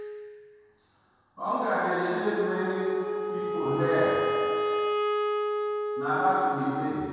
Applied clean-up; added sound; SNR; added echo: none; Wind instrument, woodwind instrument; 1 dB; reverberation time 2.1 s.